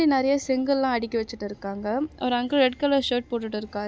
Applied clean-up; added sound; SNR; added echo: none; none; none; none.